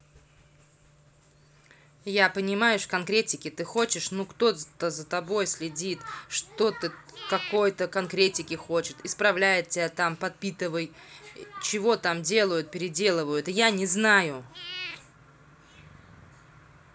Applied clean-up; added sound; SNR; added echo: none; Meow / Purr; 17 dB; none.